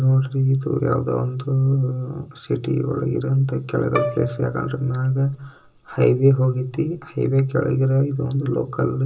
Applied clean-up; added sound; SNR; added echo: none; Bowed string instrument; 12 dB; reverberation time 0.2 s.